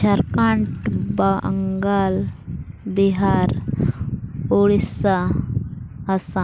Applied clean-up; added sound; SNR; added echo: none; none; none; none.